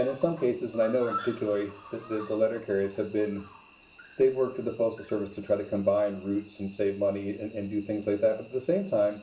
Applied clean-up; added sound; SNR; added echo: none; Cricket; 18 dB; reverberation time 0.4 s.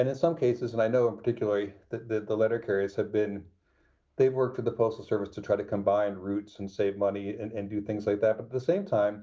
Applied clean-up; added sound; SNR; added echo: none; none; none; none.